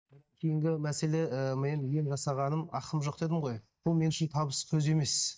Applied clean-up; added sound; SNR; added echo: neural mask model DeepFilterNet 3.